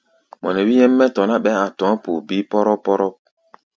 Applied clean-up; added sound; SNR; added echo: none; none; none; none.